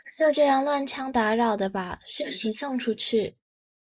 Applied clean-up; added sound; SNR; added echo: neural mask model Resemble Enhance denoiser.